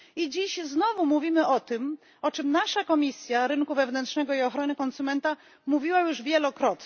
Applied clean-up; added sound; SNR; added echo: none; none; none; none.